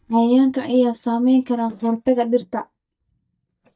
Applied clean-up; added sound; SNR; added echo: neural mask model DeepFilterNet 3.